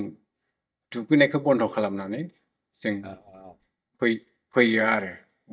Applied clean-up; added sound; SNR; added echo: neural mask model DeepFilterNet 3.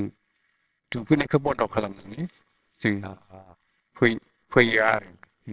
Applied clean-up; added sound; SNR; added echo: neural separator model SepFormer WHAMR!.